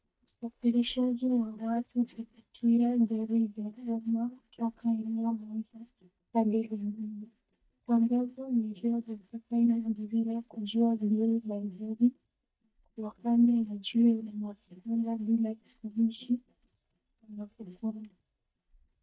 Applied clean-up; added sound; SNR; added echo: neural mask model DeepFilterNet 3.